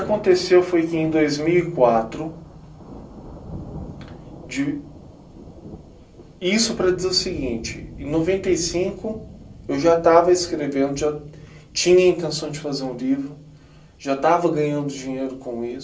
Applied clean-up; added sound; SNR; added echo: none; Thunder; 18 dB; reverberation time 0.3 s.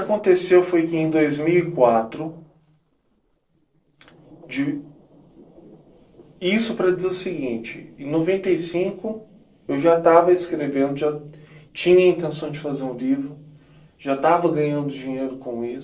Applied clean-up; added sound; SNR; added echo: neural separator model SepFormer DNS4.